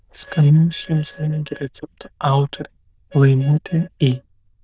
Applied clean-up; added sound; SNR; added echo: neural diffusion model UNIVERSE++.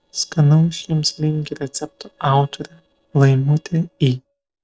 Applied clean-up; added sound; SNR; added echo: neural separator model SepFormer DNS4.